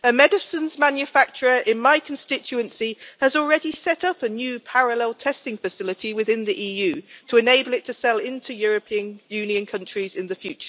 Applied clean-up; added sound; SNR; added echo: none; none; none; none.